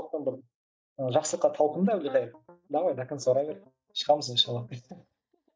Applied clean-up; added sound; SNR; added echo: neural mask model DeepFilterNet 3.